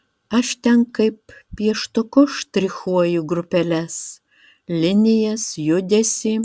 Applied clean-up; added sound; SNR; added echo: none; none; none; none.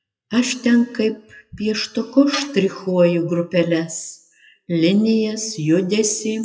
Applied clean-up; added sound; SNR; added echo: classical method WPE with log-MMSE.